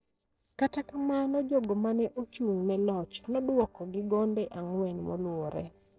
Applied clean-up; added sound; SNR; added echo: neural separator model SepFormer DNS4.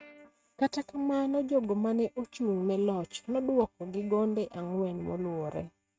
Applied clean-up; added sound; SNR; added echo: neural mask model RNNoise.